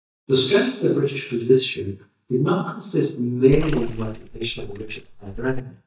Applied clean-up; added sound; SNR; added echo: neural mask model DeepFilterNet 3.